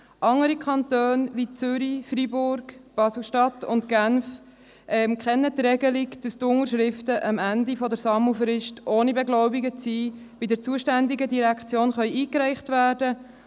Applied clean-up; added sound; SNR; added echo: none; none; none; none.